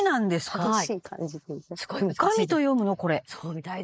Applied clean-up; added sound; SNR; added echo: neural mask model Resemble Enhance denoiser.